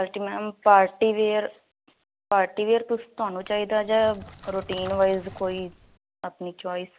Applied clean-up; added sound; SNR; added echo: none; Crackle; 18 dB; none.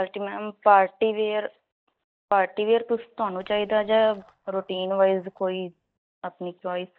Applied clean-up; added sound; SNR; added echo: neural mask model DeepFilterNet 3.